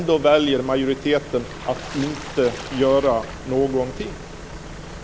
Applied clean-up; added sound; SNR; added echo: none; Truck + Water / Splash, splatter; 14 dB; none.